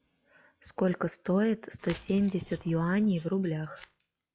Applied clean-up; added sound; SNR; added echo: classical method log-MMSE.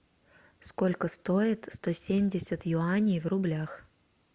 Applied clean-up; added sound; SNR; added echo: none; none; none; none.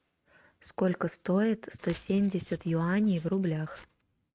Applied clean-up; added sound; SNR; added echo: neural mask model RNNoise.